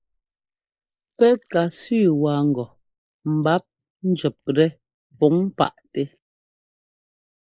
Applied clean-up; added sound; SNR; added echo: neural mask model Resemble Enhance denoiser.